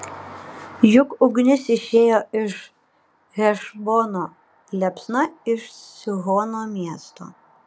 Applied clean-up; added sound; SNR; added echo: none; none; none; none.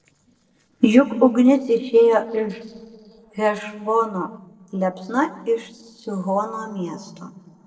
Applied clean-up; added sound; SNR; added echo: neural separator model SepFormer DNS4.